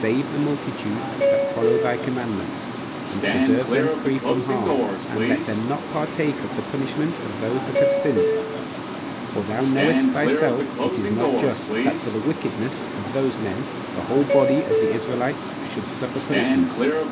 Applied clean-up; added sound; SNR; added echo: none; Subway, metro, underground; -2 dB; none.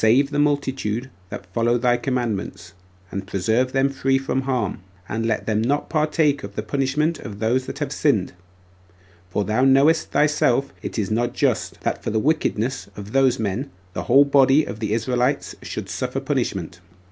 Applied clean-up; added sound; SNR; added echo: none; none; none; none.